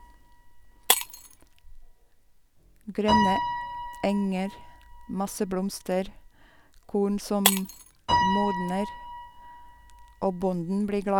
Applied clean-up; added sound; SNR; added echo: none; Piano + Shatter; 1 dB; none.